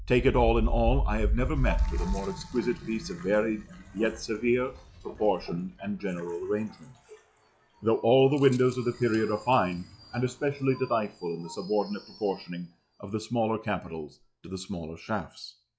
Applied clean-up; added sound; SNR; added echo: classical method log-MMSE.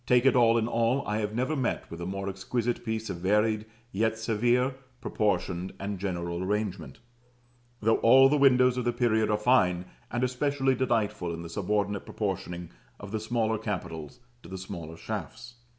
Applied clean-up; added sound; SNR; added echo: none; none; none; none.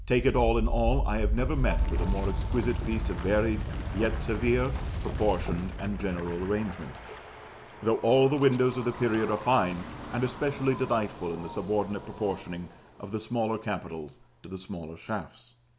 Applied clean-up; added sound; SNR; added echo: none; Wind; 4 dB; none.